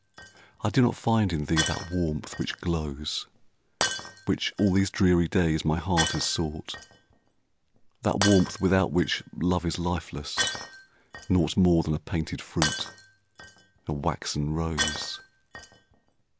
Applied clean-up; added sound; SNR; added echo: none; Shatter; 9 dB; none.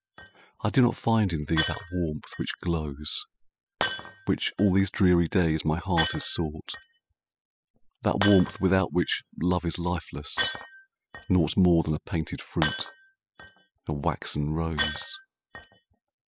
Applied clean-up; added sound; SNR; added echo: classical method spectral subtraction.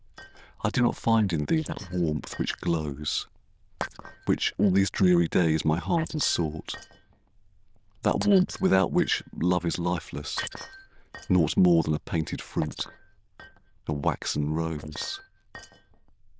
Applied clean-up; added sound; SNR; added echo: neural diffusion model UNIVERSE++.